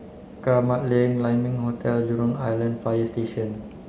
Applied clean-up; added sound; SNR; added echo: none; none; none; none.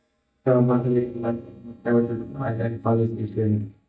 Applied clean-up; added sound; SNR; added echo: neural mask model DeepFilterNet 3.